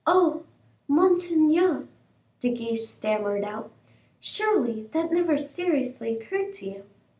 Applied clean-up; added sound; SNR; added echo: none; none; none; none.